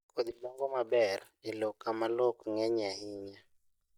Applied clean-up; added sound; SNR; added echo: neural mask model DeepFilterNet 3.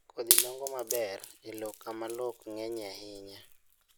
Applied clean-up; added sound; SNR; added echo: none; Wood; -4 dB; none.